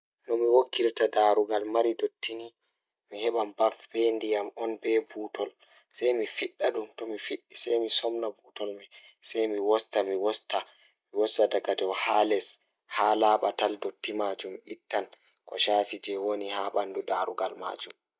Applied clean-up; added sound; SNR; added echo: none; none; none; none.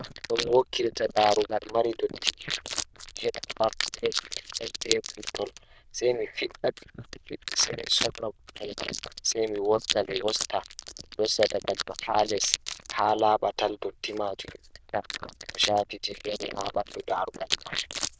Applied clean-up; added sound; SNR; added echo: neural diffusion model UNIVERSE++.